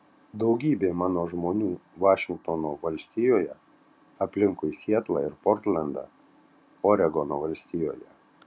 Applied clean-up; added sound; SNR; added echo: none; none; none; none.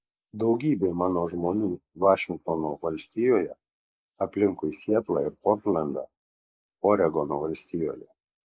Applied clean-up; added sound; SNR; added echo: neural mask model Resemble Enhance denoiser.